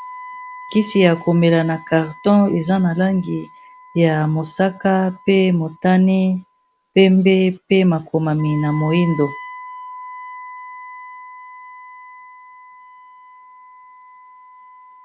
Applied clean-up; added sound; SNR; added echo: none; Wind instrument, woodwind instrument; 19 dB; none.